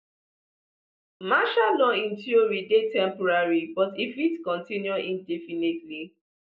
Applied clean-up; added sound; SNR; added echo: none; none; none; none.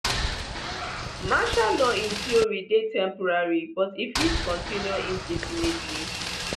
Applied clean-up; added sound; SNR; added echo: none; Boat, Water vehicle; 3 dB; none.